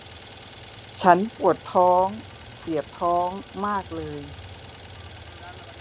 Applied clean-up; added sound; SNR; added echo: none; Idling; 16 dB; none.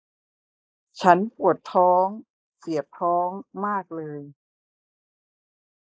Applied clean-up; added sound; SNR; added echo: neural mask model Resemble Enhance denoiser.